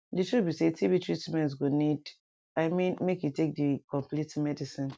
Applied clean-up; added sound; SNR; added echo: none; none; none; none.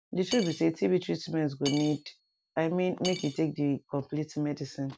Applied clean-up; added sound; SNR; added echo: none; Cutlery, silverware / Dishes, pots, and pans; 13 dB; none.